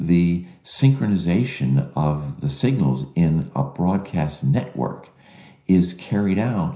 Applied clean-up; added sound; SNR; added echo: none; none; none; reverberation time 0.5 s.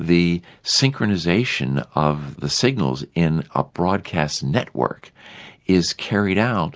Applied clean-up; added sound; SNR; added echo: none; none; none; none.